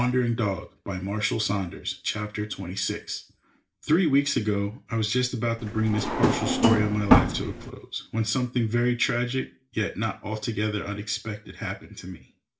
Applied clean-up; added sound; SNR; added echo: none; Drawer open or close; -4 dB; reverberation time 0.3 s.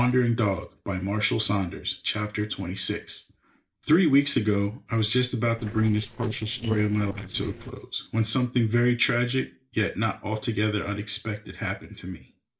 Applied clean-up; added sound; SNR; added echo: neural separator model SepFormer DNS4.